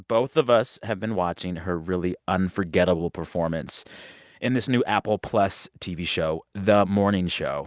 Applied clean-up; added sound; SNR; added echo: none; none; none; none.